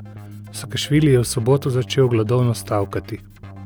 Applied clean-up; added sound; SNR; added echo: none; Keyboard (musical); 17 dB; none.